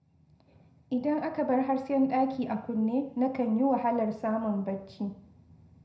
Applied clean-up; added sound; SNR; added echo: none; none; none; reverberation time 0.5 s.